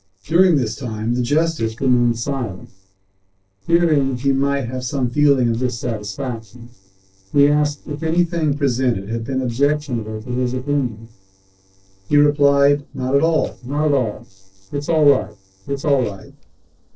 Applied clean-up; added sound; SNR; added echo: neural separator model SepFormer DNS4.